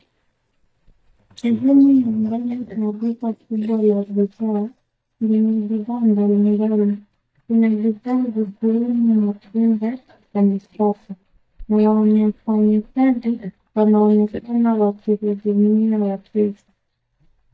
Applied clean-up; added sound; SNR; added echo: neural mask model DeepFilterNet 3.